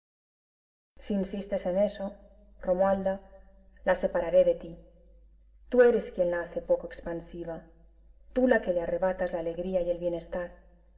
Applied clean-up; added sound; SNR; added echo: none; none; none; reverberation time 0.8 s.